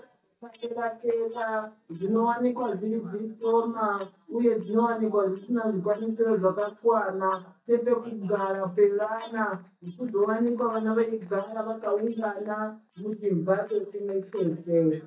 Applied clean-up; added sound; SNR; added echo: neural mask model DeepFilterNet 3.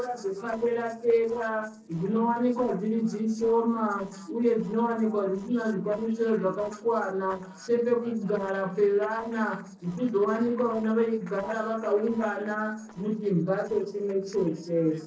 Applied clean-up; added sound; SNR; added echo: neural separator model SepFormer DNS4.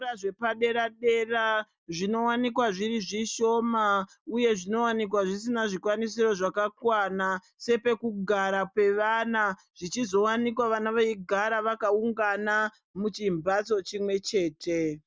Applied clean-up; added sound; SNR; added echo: none; none; none; none.